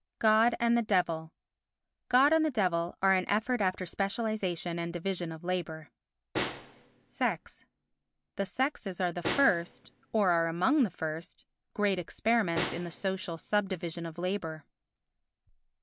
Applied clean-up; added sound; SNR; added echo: none; Snare drum; 11 dB; none.